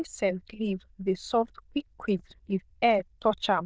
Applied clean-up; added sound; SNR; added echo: neural diffusion model UNIVERSE++.